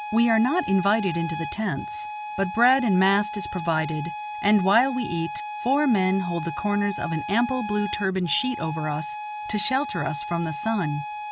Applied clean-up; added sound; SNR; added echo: none; Harmonica; 8 dB; none.